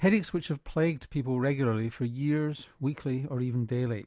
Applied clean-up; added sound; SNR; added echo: none; none; none; none.